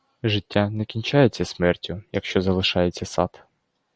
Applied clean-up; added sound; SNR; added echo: none; none; none; none.